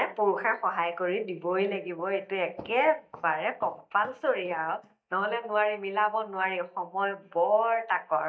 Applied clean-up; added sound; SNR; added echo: neural mask model DeepFilterNet 3.